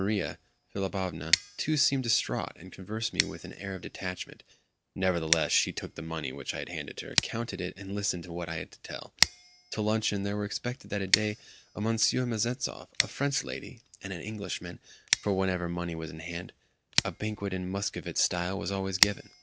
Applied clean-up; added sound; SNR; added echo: none; Scissors; 4 dB; none.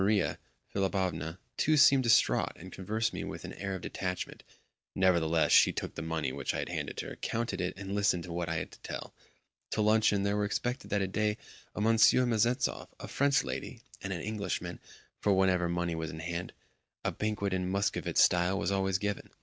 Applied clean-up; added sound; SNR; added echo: none; none; none; none.